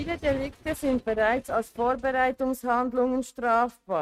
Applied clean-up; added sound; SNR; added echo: neural mask model RNNoise.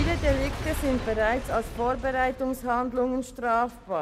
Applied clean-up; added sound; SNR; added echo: none; Shatter / Crushing / Boom; 6 dB; none.